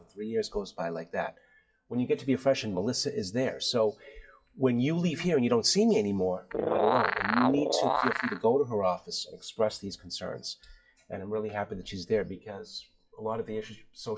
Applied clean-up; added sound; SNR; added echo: classical method WPE with log-MMSE.